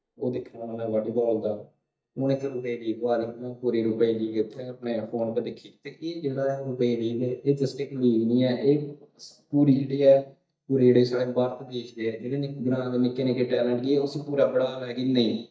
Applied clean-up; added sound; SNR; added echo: neural mask model DeepFilterNet 3.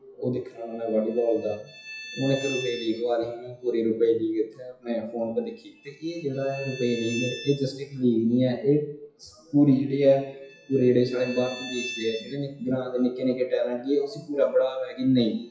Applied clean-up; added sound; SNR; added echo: classical method WPE with log-MMSE.